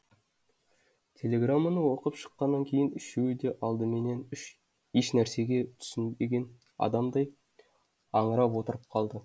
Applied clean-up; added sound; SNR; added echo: none; none; none; none.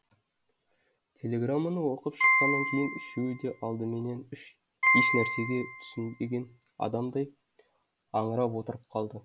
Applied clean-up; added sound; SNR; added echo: none; Piano; -3 dB; none.